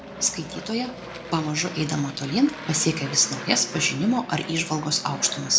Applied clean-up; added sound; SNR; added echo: none; Aircraft; 12 dB; reverberation time 0.3 s.